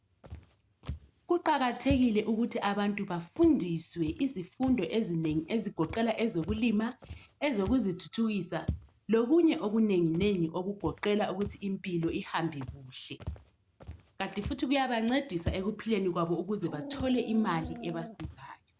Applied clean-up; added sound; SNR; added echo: none; Dog + Walk, footsteps; 14 dB; none.